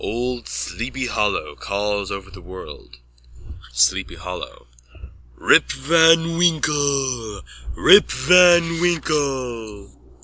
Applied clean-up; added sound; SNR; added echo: none; none; none; none.